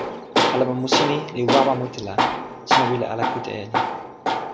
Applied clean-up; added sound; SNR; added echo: none; Tools; -3 dB; none.